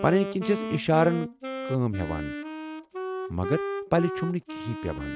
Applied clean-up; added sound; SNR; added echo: none; Wind instrument, woodwind instrument; 7 dB; none.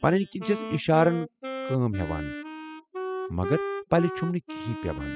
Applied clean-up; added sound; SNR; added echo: classical method spectral subtraction.